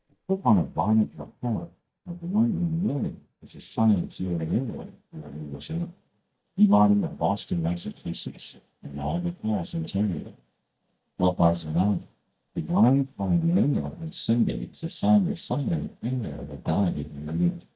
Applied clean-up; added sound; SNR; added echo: neural mask model DeepFilterNet 3.